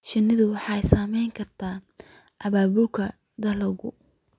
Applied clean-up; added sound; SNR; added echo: none; none; none; none.